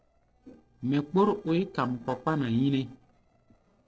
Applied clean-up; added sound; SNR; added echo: neural separator model SepFormer DNS4.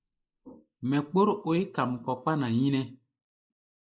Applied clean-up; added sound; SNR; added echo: neural mask model Resemble Enhance denoiser.